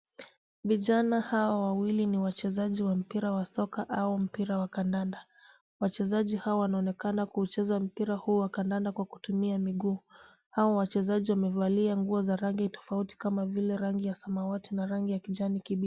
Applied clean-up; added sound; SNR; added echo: none; none; none; none.